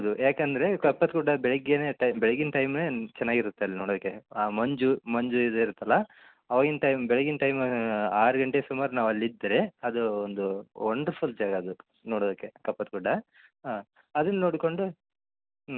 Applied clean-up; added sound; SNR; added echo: none; none; none; none.